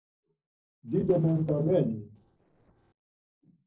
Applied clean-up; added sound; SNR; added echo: neural separator model SepFormer DNS4.